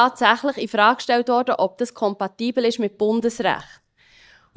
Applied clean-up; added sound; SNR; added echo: neural mask model DeepFilterNet 3.